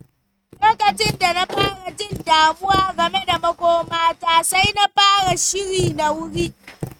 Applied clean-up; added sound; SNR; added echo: neural mask model RNNoise.